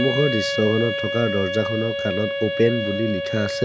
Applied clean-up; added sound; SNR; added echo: none; Wind instrument, woodwind instrument; 3 dB; none.